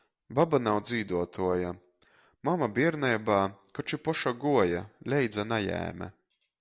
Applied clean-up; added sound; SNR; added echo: none; none; none; none.